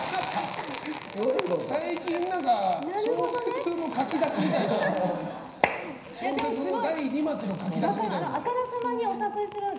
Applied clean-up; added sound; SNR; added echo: none; Crackle; 14 dB; reverberation time 0.9 s.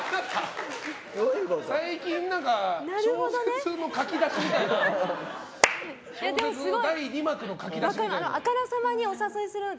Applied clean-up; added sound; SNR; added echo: none; none; none; none.